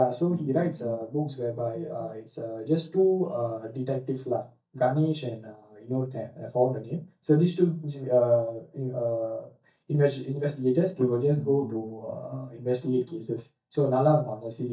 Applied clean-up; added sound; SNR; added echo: neural mask model DeepFilterNet 3.